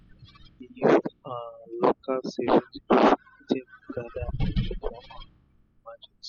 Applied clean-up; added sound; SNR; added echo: classical method spectral subtraction.